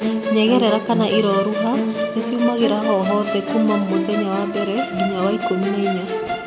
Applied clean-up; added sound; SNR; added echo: none; Musical instrument; 3 dB; none.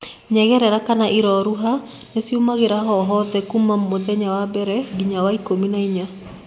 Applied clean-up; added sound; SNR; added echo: none; none; none; none.